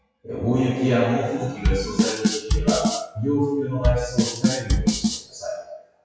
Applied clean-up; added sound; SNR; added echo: classical method WPE with log-MMSE.